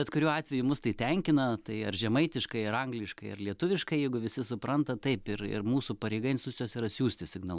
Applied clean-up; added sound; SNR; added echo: none; none; none; none.